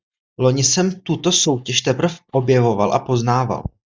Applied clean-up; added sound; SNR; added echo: neural mask model DeepFilterNet 3.